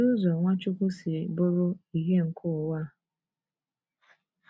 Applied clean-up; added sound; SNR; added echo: none; none; none; none.